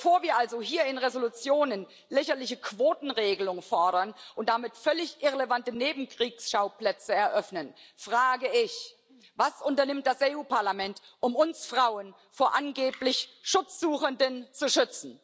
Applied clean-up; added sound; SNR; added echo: none; none; none; none.